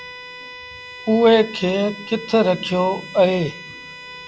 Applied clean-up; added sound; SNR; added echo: none; Bowed string instrument; 16 dB; none.